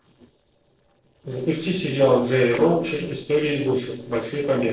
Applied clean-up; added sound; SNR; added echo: neural separator model SepFormer DNS4.